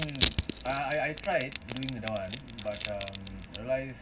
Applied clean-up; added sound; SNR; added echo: none; Crushing; -1 dB; reverberation time 0.4 s.